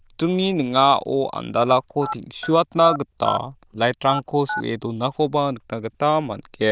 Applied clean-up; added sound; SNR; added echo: neural diffusion model UNIVERSE++.